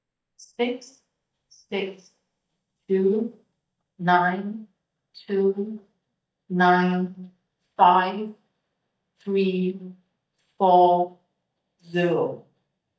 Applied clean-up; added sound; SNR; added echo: neural mask model DeepFilterNet 3.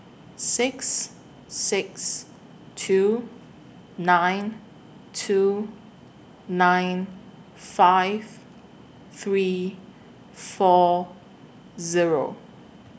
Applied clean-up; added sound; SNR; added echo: none; none; none; none.